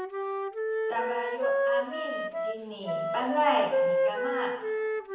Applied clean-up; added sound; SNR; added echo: none; Wind instrument, woodwind instrument; -4 dB; reverberation time 0.9 s.